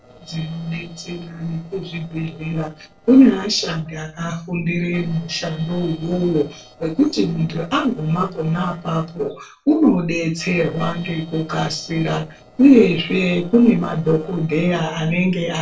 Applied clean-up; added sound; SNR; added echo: neural separator model SepFormer DNS4.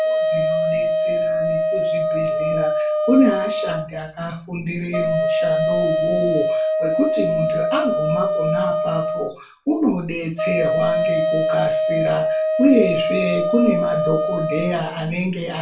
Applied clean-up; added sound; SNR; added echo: none; Wind instrument, woodwind instrument; -2 dB; reverberation time 0.3 s.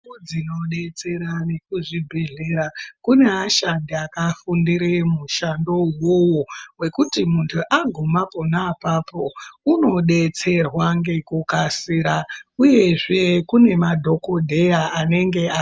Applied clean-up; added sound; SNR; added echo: none; none; none; none.